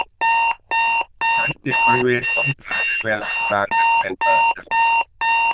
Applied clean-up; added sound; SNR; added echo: neural diffusion model UNIVERSE++.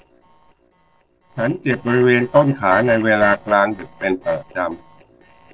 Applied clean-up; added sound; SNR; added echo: neural separator model SepFormer DNS4.